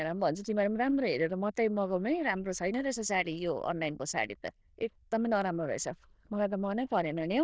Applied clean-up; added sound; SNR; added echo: neural diffusion model UNIVERSE++.